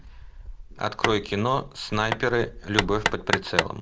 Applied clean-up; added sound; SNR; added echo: none; Hammer; 4 dB; none.